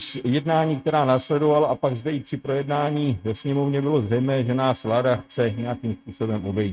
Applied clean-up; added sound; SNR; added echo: neural mask model RNNoise.